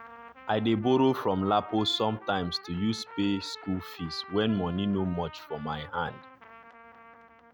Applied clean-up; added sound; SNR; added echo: none; Trumpet; 18 dB; none.